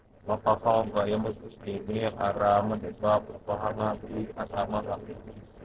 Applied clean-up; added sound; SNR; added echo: neural separator model SepFormer DNS4.